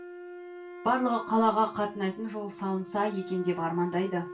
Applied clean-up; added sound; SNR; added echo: none; Wind instrument, woodwind instrument; 13 dB; reverberation time 0.2 s.